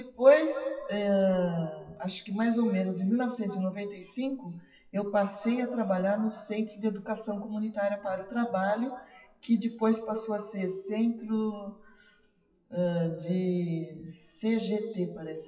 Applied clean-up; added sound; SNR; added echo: classical method WPE with log-MMSE.